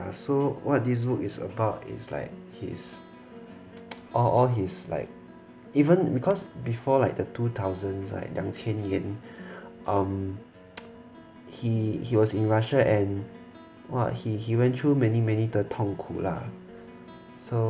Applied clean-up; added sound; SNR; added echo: none; Plucked string instrument; 19 dB; none.